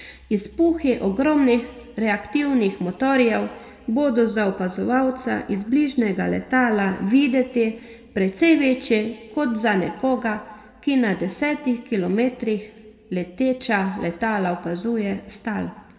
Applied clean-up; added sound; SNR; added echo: none; none; none; reverberation time 1.3 s.